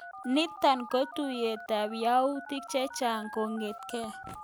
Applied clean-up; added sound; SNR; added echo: none; Telephone; 14 dB; none.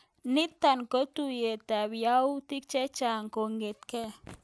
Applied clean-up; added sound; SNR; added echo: none; none; none; none.